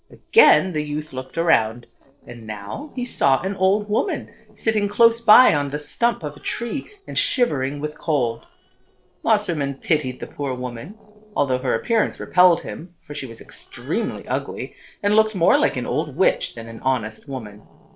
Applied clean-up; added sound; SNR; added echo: neural separator model SepFormer DNS4.